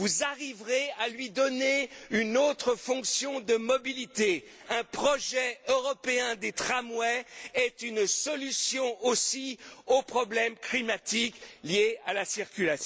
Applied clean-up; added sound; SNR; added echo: none; none; none; none.